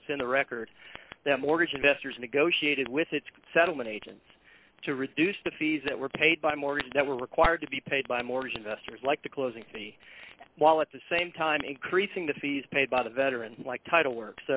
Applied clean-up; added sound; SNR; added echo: none; none; none; none.